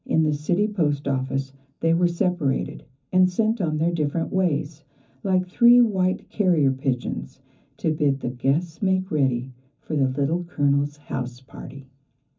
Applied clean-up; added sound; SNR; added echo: none; none; none; reverberation time 0.3 s.